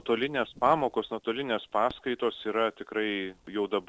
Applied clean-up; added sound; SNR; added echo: none; none; none; none.